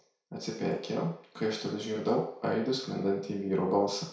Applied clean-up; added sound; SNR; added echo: none; none; none; reverberation time 0.6 s.